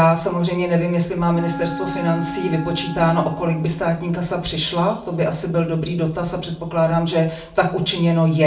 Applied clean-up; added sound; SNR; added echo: none; Wind instrument, woodwind instrument; 11 dB; reverberation time 0.4 s.